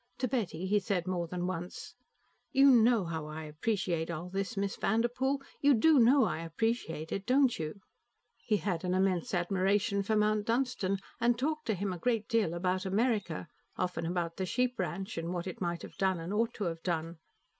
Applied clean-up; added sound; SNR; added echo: none; none; none; none.